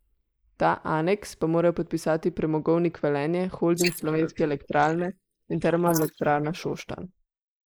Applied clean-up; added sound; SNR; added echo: neural mask model Resemble Enhance denoiser.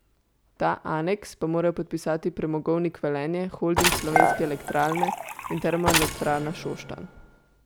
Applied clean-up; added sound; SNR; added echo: none; Mechanisms + Dishes, pots, and pans / Chink, clink; -1 dB; none.